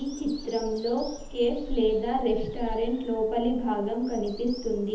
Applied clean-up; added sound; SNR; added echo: none; Bird vocalization, bird call, bird song; 10 dB; reverberation time 0.8 s.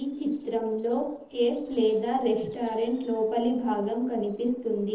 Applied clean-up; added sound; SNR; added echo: neural separator model SepFormer DNS4.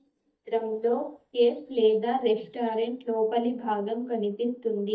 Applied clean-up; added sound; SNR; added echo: neural mask model DeepFilterNet 3.